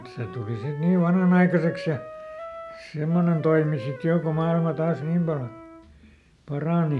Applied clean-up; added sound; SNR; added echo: none; Wind instrument, woodwind instrument; 16 dB; none.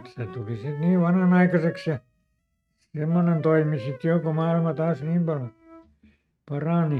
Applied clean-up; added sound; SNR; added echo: neural mask model RNNoise.